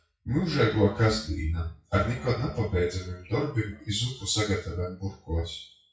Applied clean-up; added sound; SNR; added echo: classical method WPE with log-MMSE.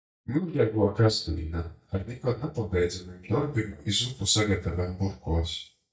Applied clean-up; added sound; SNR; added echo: neural mask model DeepFilterNet 3.